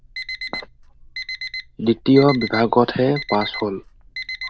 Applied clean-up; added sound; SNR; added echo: none; Alarm; 12 dB; none.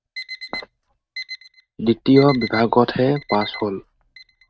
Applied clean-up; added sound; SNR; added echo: neural mask model RNNoise.